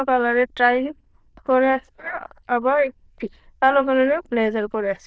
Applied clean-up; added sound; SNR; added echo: neural diffusion model UNIVERSE++.